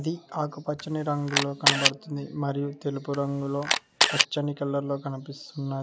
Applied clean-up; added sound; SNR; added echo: none; Camera; -4 dB; none.